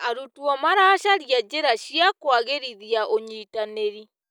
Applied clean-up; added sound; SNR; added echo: none; none; none; none.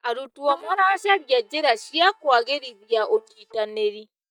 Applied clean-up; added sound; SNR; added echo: neural mask model DeepFilterNet 3.